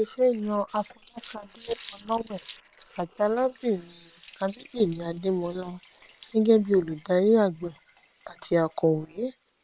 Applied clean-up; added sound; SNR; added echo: neural separator model SepFormer WHAM!.